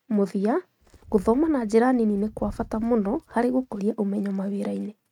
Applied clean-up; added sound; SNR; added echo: neural mask model RNNoise.